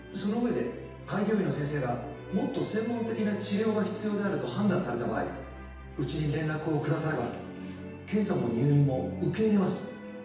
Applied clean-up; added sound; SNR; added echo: none; none; none; reverberation time 0.9 s.